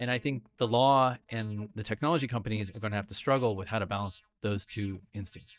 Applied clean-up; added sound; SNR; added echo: neural mask model DeepFilterNet 3.